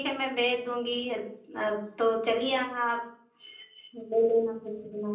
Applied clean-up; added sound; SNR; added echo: none; none; none; reverberation time 0.6 s.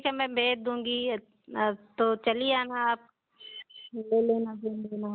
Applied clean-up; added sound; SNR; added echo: none; none; none; none.